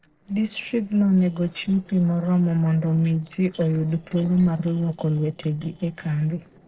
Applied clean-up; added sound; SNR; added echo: neural separator model SepFormer DNS4.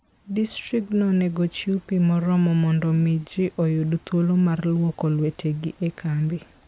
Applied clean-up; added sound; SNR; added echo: none; none; none; none.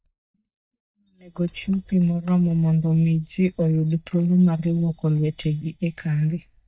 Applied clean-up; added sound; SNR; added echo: neural mask model DeepFilterNet 3.